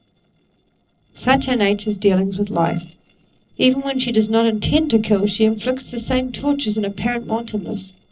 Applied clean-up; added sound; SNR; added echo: neural separator model SepFormer DNS4.